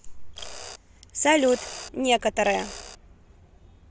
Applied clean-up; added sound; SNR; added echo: none; Mechanisms; 16 dB; none.